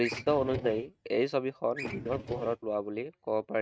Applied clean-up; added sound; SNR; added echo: neural mask model RNNoise.